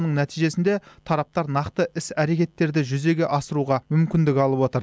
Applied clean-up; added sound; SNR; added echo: none; none; none; none.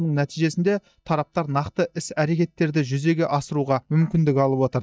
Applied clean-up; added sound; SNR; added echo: neural mask model DeepFilterNet 3.